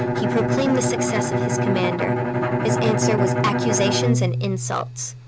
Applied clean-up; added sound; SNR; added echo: none; Bowed string instrument; -3 dB; none.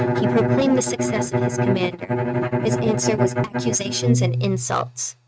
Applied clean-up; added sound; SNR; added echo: neural mask model RNNoise.